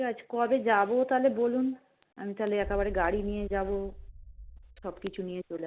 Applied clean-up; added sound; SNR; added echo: none; Boom; 12 dB; none.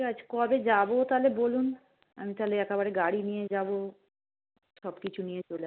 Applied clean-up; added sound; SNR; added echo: none; none; none; none.